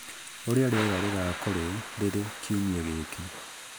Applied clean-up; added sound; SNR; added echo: none; Thunder / Rain; 8 dB; none.